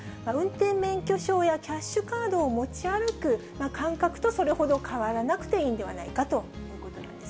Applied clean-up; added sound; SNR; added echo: none; none; none; none.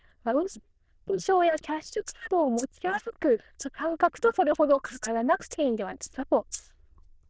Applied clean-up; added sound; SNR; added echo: neural diffusion model UNIVERSE++.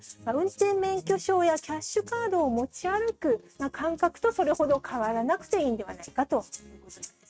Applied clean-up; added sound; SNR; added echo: neural mask model RNNoise.